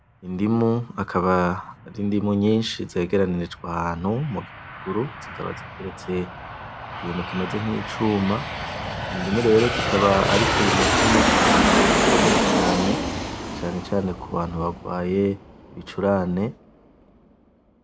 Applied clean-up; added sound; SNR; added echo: none; Aircraft; 1 dB; none.